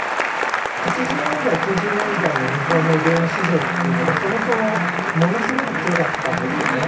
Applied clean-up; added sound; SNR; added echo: none; Applause / Cheering; 0 dB; reverberation time 0.3 s.